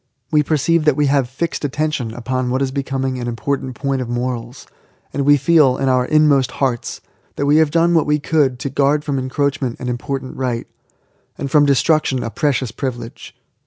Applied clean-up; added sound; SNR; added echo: none; none; none; none.